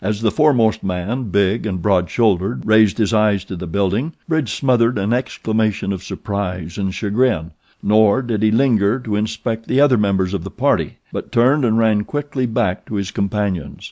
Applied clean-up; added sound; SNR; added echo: none; none; none; none.